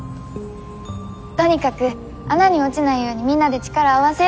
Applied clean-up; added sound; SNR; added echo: none; none; none; none.